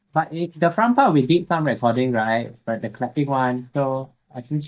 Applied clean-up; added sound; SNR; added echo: neural mask model DeepFilterNet 3.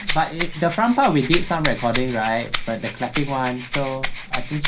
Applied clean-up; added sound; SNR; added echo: none; Rattle (instrument); 4 dB; reverberation time 0.3 s.